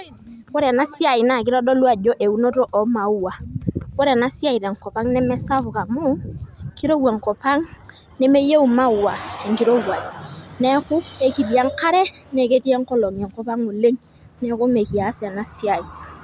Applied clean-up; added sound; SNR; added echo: none; none; none; none.